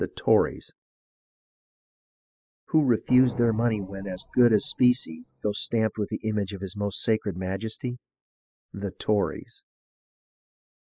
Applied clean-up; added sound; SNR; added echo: classical method spectral subtraction.